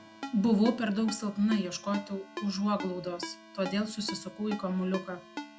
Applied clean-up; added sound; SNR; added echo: none; Ringtone; 13 dB; none.